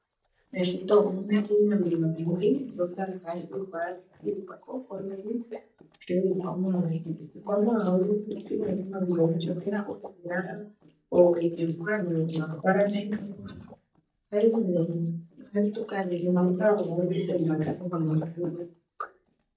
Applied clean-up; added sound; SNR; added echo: neural mask model DeepFilterNet 3.